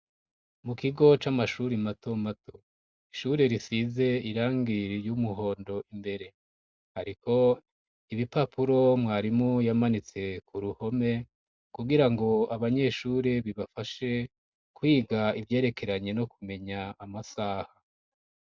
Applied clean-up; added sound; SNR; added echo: none; none; none; none.